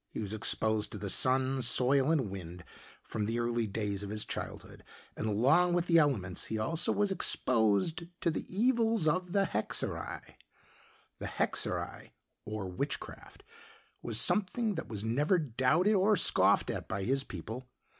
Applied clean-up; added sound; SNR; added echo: none; none; none; none.